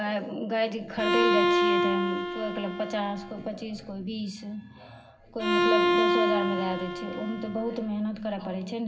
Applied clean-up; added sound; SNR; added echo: none; Bowed string instrument; -4 dB; reverberation time 0.4 s.